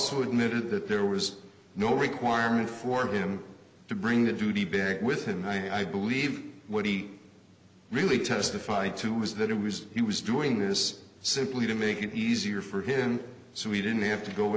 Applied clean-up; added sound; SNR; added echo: none; none; none; none.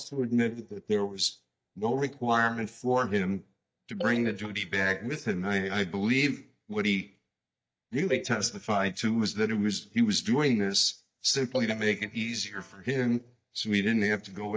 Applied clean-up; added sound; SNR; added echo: neural mask model DeepFilterNet 3.